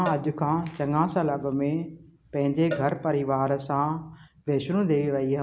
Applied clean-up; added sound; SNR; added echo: none; Cowbell; 17 dB; none.